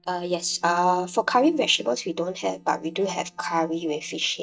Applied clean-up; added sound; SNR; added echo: neural mask model DeepFilterNet 3.